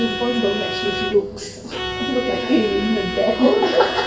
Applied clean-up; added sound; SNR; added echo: none; Bowed string instrument; 7 dB; reverberation time 2.1 s.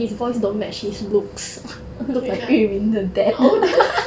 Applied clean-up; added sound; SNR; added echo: none; none; none; none.